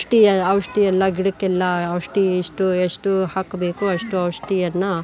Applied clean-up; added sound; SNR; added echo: none; none; none; none.